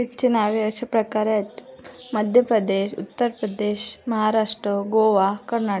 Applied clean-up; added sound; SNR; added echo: none; none; none; none.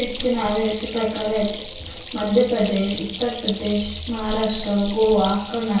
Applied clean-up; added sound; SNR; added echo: none; Stream; 11 dB; reverberation time 0.6 s.